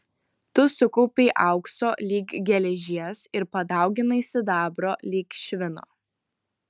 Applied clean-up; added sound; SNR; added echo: none; none; none; none.